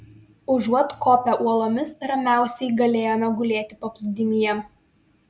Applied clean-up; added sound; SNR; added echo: none; none; none; none.